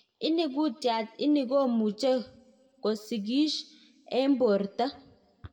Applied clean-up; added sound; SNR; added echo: none; none; none; reverberation time 0.7 s.